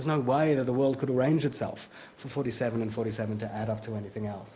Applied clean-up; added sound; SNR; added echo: none; none; none; none.